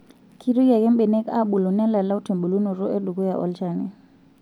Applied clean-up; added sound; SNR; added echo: none; none; none; none.